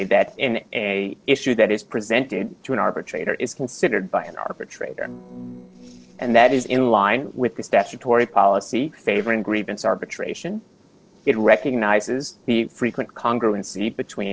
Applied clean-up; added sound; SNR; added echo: neural separator model SepFormer DNS4.